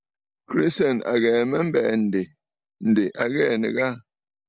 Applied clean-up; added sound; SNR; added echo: none; none; none; none.